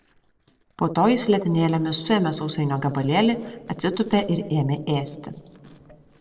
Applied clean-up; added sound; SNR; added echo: neural separator model SepFormer DNS4.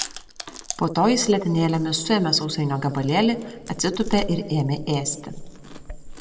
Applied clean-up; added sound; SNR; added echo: none; Chewing, mastication; 13 dB; reverberation time 0.6 s.